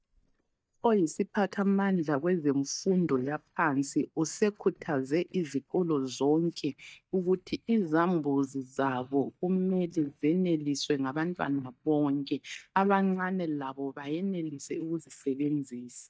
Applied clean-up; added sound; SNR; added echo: neural mask model DeepFilterNet 3.